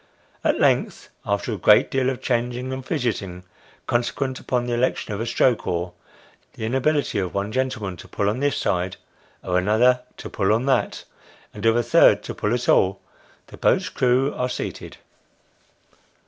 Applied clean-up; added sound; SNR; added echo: none; none; none; none.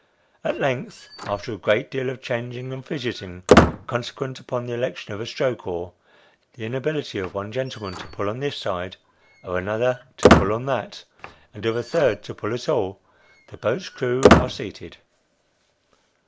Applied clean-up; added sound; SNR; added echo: none; Squeak; -3 dB; none.